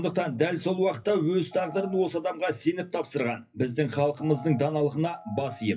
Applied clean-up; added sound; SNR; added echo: classical method WPE with log-MMSE.